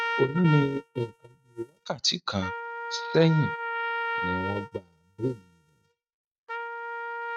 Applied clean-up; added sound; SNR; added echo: neural mask model RNNoise.